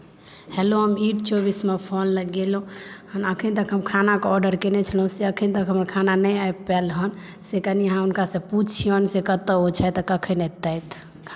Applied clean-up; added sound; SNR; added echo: none; none; none; none.